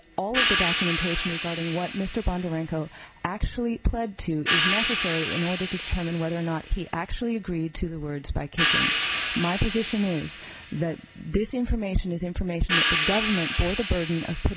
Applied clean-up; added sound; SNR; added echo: none; Crash cymbal / Hi-hat; 0 dB; none.